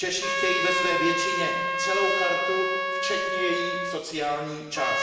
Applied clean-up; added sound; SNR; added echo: none; Trumpet; -2 dB; reverberation time 1.3 s.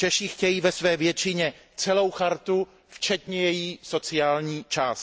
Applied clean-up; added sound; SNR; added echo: none; none; none; none.